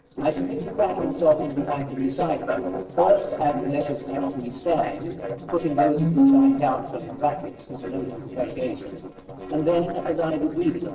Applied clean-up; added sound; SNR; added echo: neural separator model SepFormer DNS4.